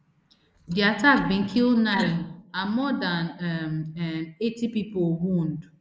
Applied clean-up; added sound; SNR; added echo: neural mask model Resemble Enhance denoiser.